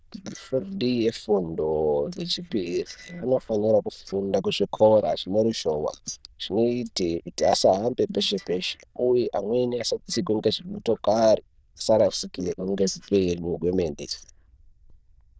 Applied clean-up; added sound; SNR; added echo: neural diffusion model UNIVERSE++.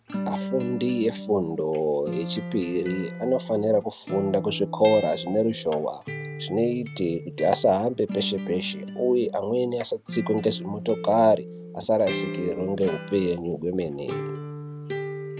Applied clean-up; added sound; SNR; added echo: none; Acoustic guitar; 9 dB; none.